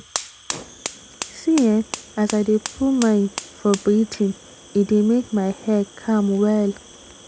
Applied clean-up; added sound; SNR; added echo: none; Fire; 14 dB; none.